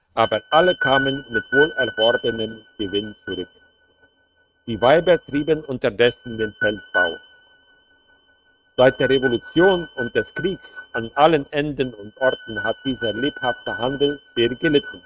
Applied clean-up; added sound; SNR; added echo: neural mask model RNNoise.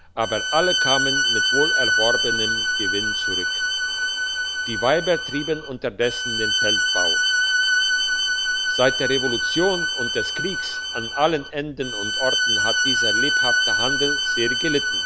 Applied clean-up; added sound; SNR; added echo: none; Bowed string instrument; -4 dB; none.